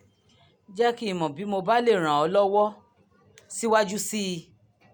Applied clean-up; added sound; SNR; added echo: none; none; none; none.